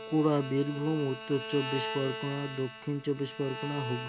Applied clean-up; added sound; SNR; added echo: none; Bowed string instrument; 9 dB; none.